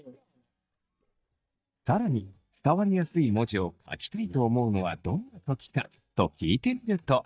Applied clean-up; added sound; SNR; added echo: neural mask model DeepFilterNet 3.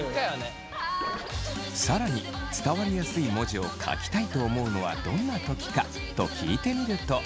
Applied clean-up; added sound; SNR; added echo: none; Bowed string instrument; 16 dB; none.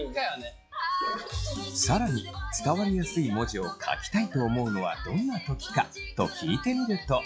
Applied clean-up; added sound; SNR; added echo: classical method log-MMSE.